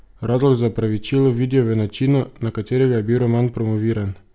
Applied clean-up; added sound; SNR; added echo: none; none; none; none.